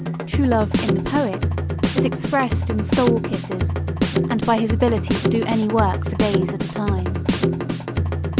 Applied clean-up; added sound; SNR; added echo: none; Drum kit; -2 dB; none.